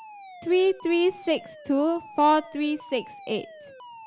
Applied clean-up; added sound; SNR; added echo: none; Alarm; 19 dB; none.